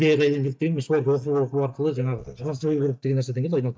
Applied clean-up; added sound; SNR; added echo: neural mask model DeepFilterNet 3.